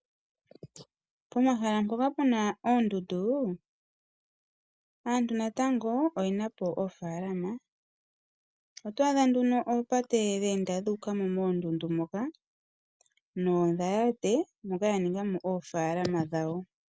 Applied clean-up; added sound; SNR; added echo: none; none; none; none.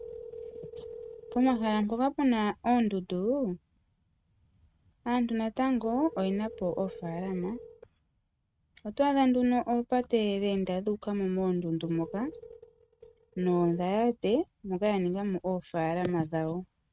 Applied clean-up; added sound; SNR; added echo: neural mask model RNNoise.